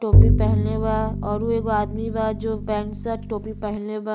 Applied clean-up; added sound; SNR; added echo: none; Bowed string instrument; -5 dB; none.